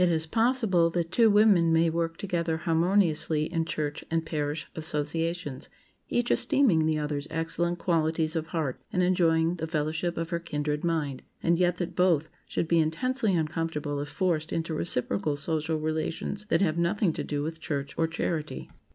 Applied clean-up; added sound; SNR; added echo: none; none; none; none.